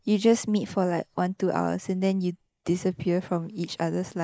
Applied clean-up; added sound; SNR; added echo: neural mask model Resemble Enhance denoiser.